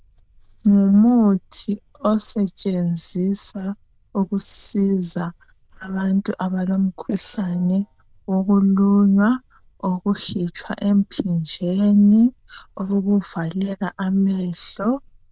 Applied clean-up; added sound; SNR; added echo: neural diffusion model UNIVERSE++.